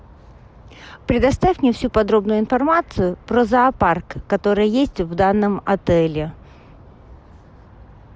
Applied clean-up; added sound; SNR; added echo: none; none; none; none.